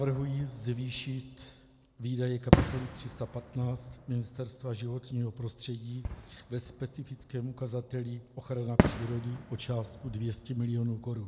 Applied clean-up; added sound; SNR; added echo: none; Fireworks; 0 dB; none.